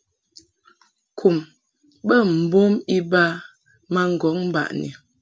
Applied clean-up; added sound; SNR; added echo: none; none; none; none.